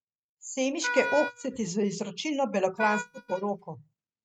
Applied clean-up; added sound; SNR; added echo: neural mask model RNNoise.